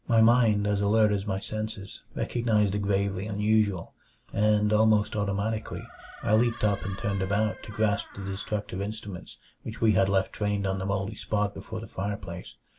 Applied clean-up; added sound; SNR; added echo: none; Door; 19 dB; none.